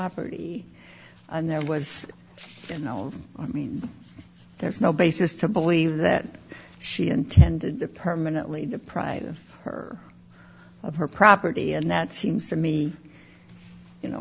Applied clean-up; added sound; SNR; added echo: none; none; none; none.